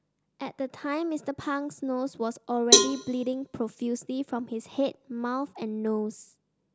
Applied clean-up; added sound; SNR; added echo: none; Cowbell; -4 dB; none.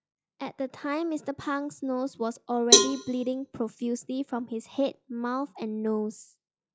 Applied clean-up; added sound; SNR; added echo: classical method log-MMSE.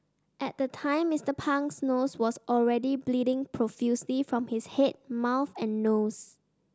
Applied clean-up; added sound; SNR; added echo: none; none; none; none.